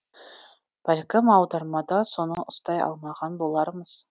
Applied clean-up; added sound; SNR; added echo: none; none; none; none.